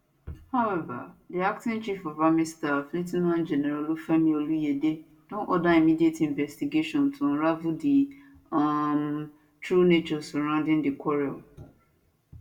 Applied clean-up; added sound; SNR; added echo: none; none; none; reverberation time 0.3 s.